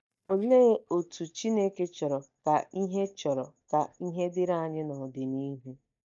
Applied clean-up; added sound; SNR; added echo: neural mask model DeepFilterNet 3.